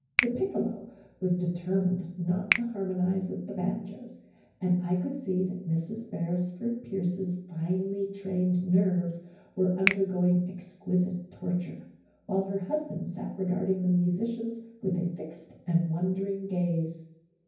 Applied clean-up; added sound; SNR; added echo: none; Finger snapping; 7 dB; reverberation time 0.9 s.